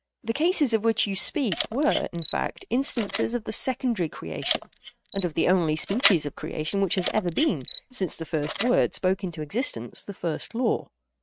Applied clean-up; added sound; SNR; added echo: neural mask model RNNoise.